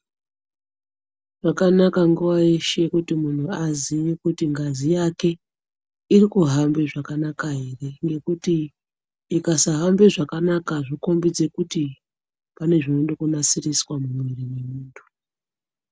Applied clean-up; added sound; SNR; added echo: none; none; none; none.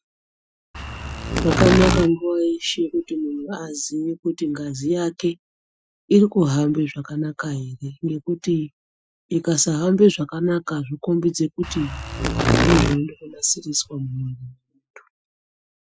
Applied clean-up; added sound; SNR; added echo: classical method Wiener filter.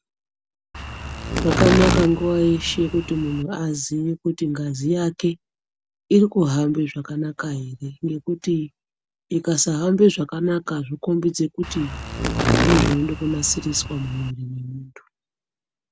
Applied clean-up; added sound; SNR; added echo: none; Insect; 1 dB; none.